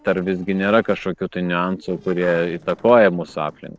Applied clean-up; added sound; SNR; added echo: neural separator model SepFormer DNS4.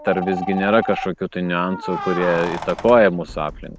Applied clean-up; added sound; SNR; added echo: none; Telephone + Keys jangling; 10 dB; none.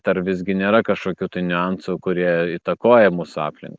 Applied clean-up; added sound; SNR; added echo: none; none; none; none.